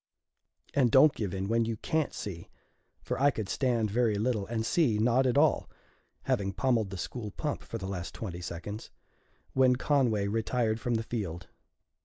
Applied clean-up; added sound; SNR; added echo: none; none; none; none.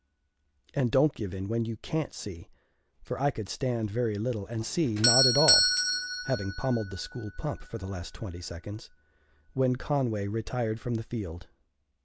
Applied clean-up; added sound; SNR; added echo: none; Doorbell; 3 dB; none.